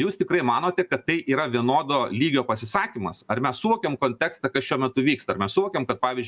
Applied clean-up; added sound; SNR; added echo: none; none; none; none.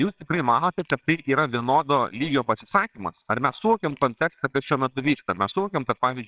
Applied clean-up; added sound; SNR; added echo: neural separator model SepFormer WHAMR!.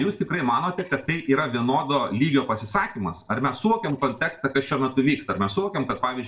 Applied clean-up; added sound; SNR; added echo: neural separator model SepFormer DNS4.